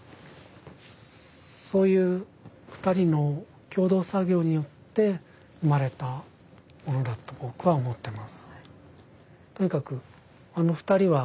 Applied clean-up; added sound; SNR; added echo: none; none; none; none.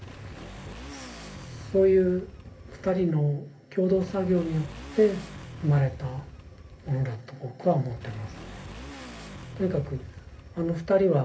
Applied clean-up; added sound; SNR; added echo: none; Motorcycle / Accelerating, revving, vroom; 15 dB; reverberation time 0.3 s.